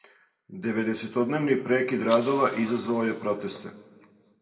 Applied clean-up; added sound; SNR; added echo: none; Fire; 19 dB; reverberation time 1.2 s.